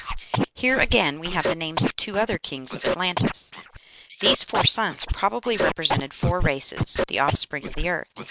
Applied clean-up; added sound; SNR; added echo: neural mask model Resemble Enhance denoiser.